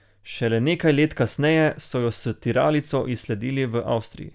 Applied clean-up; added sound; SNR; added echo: none; none; none; none.